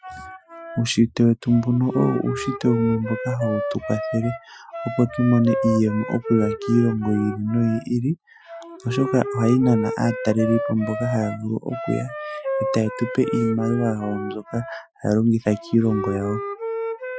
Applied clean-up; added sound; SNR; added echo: classical method Wiener filter.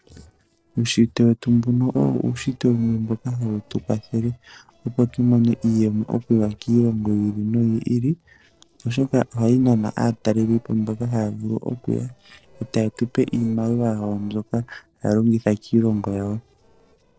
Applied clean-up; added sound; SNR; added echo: neural separator model SepFormer DNS4.